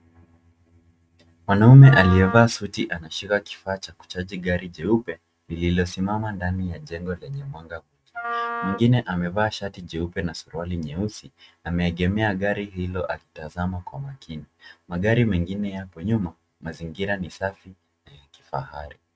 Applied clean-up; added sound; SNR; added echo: neural mask model RNNoise.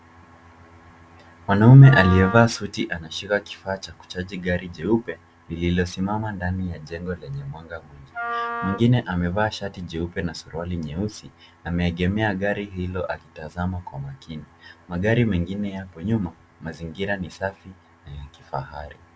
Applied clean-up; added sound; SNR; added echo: none; Wind instrument, woodwind instrument; 10 dB; none.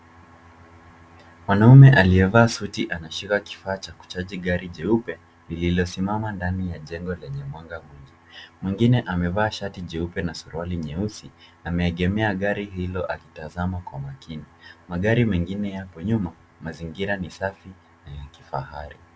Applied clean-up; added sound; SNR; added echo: none; none; none; none.